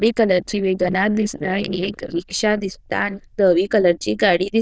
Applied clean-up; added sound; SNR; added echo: neural diffusion model UNIVERSE++.